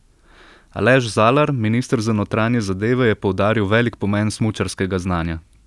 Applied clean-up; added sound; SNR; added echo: none; none; none; none.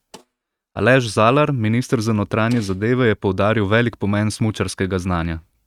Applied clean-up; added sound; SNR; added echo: neural mask model RNNoise.